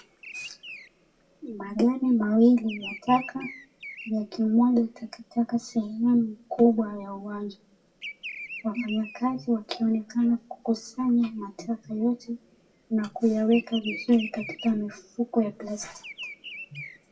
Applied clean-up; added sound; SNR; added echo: none; Bird vocalization, bird call, bird song; 18 dB; reverberation time 0.2 s.